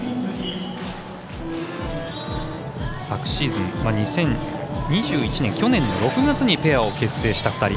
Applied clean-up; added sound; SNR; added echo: none; Accordion + Bowed string instrument; 9 dB; none.